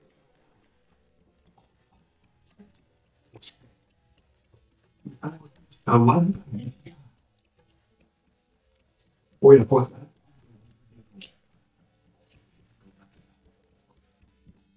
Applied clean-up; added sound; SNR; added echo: neural mask model DeepFilterNet 3.